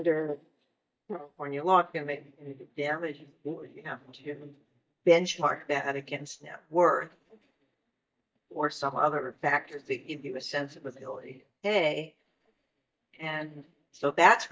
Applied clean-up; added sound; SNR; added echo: neural mask model DeepFilterNet 3.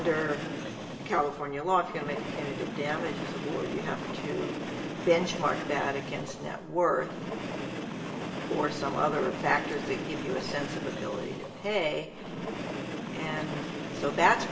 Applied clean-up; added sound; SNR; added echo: none; Train; 5 dB; reverberation time 0.9 s.